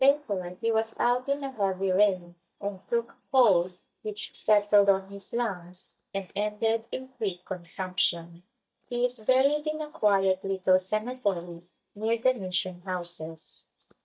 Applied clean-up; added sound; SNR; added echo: neural mask model DeepFilterNet 3.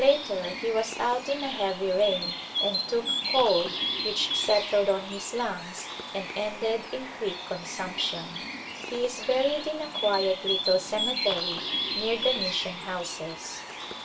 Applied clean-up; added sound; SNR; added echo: none; Bird; 4 dB; reverberation time 0.2 s.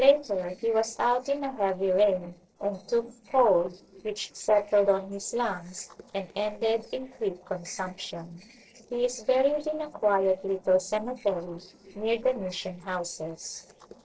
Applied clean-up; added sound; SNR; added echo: neural separator model SepFormer DNS4.